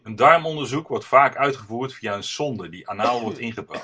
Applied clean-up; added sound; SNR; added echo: none; Cough; 17 dB; none.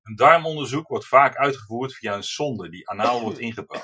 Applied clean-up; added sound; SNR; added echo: classical method Wiener filter.